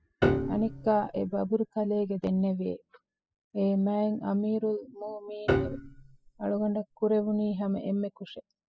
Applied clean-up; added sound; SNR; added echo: classical method spectral subtraction.